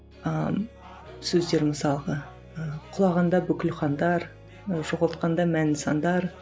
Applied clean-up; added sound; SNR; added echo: none; none; none; none.